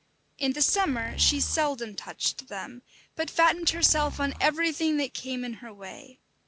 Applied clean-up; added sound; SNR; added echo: none; Zipper (clothing); 12 dB; none.